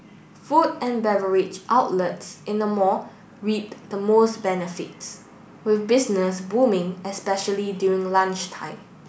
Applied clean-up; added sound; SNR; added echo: none; none; none; none.